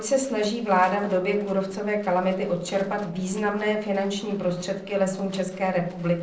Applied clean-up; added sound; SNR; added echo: neural separator model SepFormer DNS4.